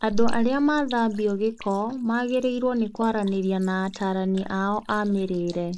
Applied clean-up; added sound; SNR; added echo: neural mask model Resemble Enhance denoiser.